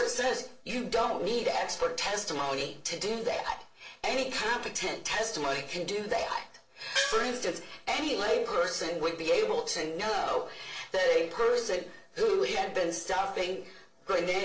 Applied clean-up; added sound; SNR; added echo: neural separator model SepFormer DNS4.